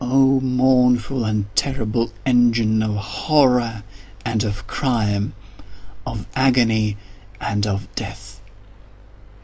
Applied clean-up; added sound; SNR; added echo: none; none; none; none.